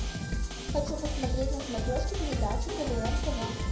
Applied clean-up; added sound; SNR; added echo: none; Drum kit; -4 dB; reverberation time 0.5 s.